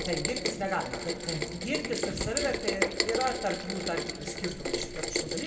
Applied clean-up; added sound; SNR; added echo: none; Rain; 0 dB; reverberation time 2.0 s.